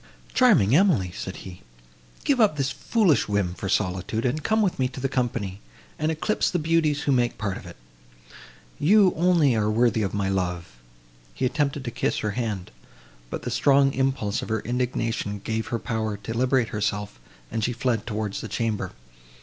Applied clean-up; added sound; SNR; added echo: none; none; none; none.